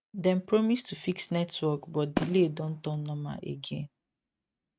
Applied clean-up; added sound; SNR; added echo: neural mask model RNNoise.